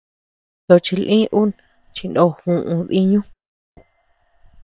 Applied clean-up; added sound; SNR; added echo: neural separator model SepFormer WHAM!.